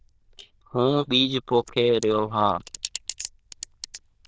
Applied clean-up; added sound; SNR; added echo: neural diffusion model UNIVERSE++.